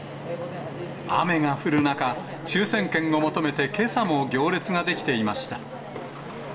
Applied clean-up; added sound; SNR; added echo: none; none; none; reverberation time 0.7 s.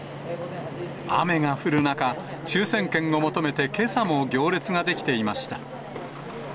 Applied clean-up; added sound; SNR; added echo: none; none; none; none.